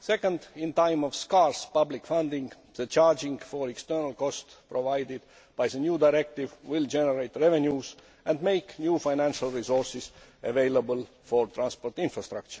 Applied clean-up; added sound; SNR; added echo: none; none; none; none.